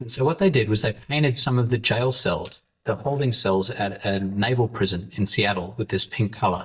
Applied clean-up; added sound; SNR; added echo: neural mask model DeepFilterNet 3.